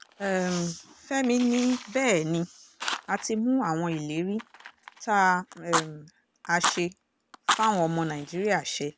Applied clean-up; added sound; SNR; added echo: none; Fire; 9 dB; none.